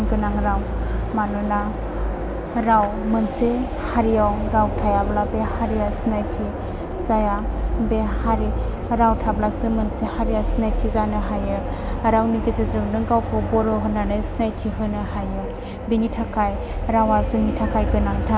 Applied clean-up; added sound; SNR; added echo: none; none; none; none.